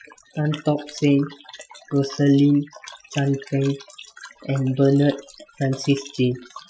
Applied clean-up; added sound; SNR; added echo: classical method Wiener filter.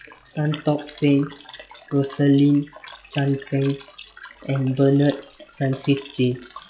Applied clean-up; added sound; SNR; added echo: classical method log-MMSE.